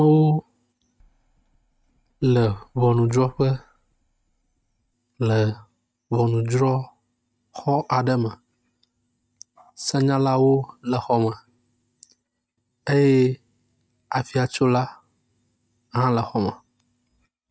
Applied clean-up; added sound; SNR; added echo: neural mask model RNNoise.